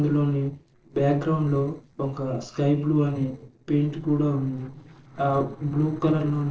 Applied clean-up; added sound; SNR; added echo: neural separator model SepFormer DNS4.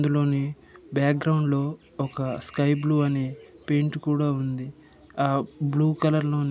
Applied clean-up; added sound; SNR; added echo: none; none; none; none.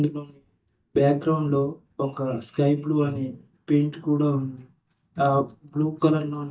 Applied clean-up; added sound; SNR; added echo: neural mask model DeepFilterNet 3.